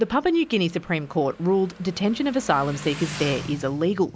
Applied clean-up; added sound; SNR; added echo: none; Motorcycle; 15 dB; none.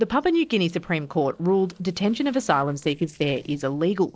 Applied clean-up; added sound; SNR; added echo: neural separator model SepFormer DNS4.